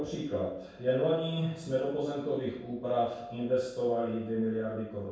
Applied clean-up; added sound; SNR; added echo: none; none; none; reverberation time 0.7 s.